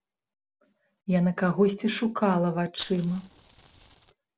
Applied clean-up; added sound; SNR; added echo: none; Fire; 18 dB; none.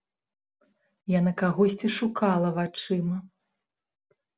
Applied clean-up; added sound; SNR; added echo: none; none; none; none.